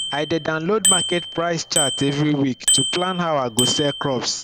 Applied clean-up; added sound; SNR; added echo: none; Bicycle bell; 2 dB; none.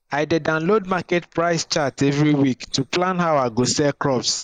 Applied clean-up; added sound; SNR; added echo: neural mask model Resemble Enhance denoiser.